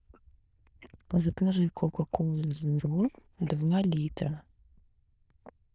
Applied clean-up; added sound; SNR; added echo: neural diffusion model UNIVERSE++.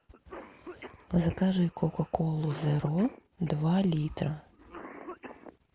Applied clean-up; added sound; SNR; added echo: none; Cough; 18 dB; none.